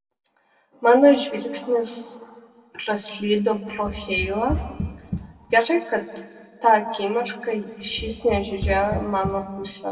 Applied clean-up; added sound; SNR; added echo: none; Run; 8 dB; reverberation time 1.2 s.